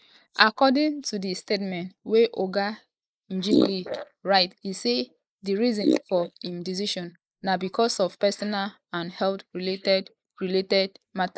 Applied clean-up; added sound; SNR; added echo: neural mask model Resemble Enhance denoiser.